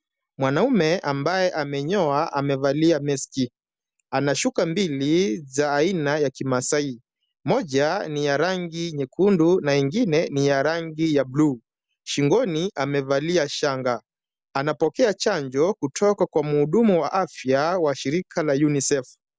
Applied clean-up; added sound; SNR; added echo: none; none; none; none.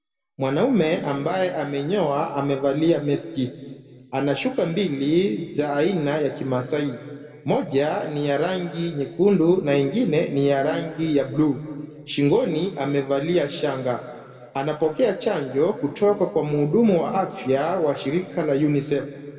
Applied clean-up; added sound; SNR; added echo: none; none; none; reverberation time 1.7 s.